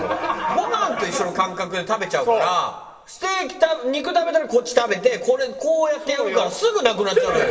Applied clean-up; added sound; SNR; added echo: none; none; none; reverberation time 1.2 s.